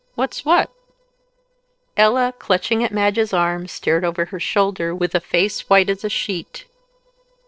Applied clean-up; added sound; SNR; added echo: neural separator model SepFormer DNS4.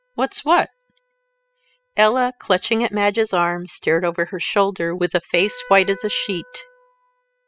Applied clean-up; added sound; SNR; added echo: classical method spectral subtraction.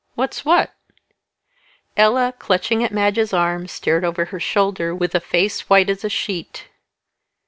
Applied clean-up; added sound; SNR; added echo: none; none; none; none.